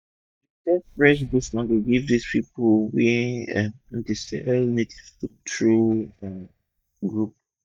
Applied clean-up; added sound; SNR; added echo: neural mask model DeepFilterNet 3.